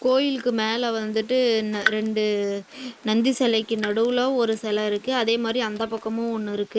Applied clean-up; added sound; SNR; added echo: neural mask model Resemble Enhance denoiser.